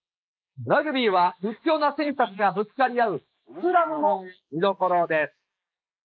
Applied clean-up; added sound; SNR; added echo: neural mask model Resemble Enhance denoiser.